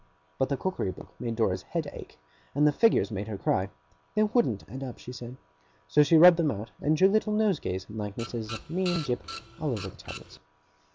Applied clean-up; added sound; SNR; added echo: none; Printer; 13 dB; none.